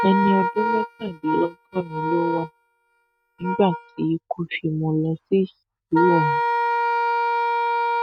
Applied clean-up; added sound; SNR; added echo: neural mask model RNNoise.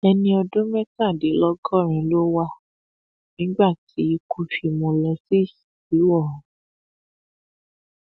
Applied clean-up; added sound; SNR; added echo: none; none; none; none.